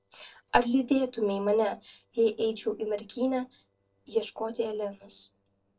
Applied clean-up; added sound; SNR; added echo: neural separator model SepFormer DNS4.